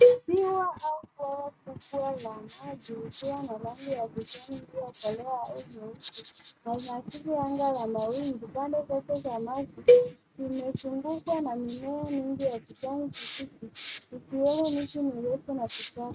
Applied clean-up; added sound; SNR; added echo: neural mask model RNNoise.